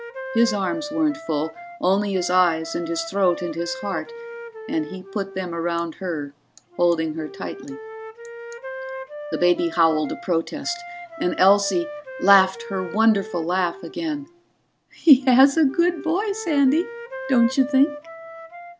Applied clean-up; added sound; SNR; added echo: none; Wind instrument, woodwind instrument; 13 dB; none.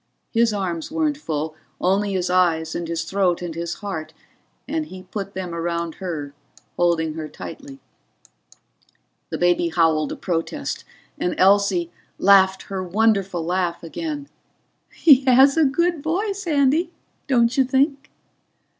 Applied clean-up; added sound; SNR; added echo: none; none; none; none.